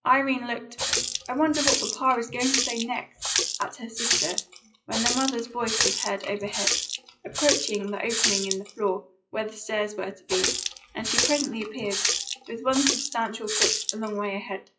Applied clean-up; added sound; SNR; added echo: classical method WPE with log-MMSE.